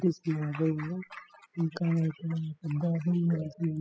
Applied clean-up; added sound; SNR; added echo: classical method spectral subtraction.